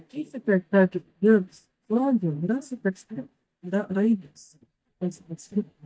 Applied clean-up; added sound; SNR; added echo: neural mask model DeepFilterNet 3.